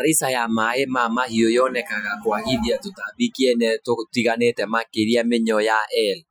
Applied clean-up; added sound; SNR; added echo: classical method Wiener filter.